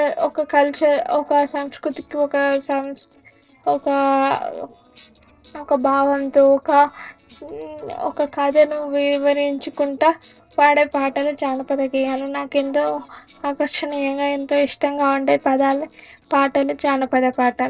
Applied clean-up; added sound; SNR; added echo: neural separator model SepFormer DNS4.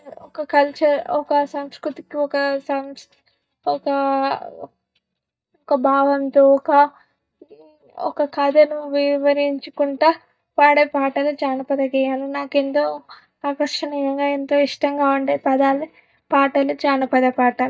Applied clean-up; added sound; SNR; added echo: neural mask model DeepFilterNet 3.